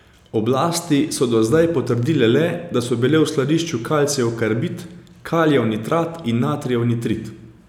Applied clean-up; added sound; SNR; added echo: none; none; none; none.